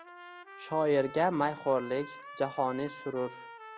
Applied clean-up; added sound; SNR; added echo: none; Trumpet; 16 dB; none.